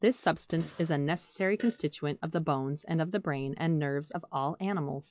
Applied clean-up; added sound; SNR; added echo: classical method log-MMSE.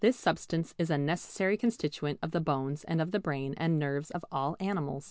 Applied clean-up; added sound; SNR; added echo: none; none; none; none.